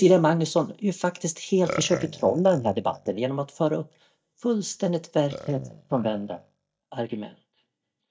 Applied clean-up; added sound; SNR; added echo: neural mask model DeepFilterNet 3.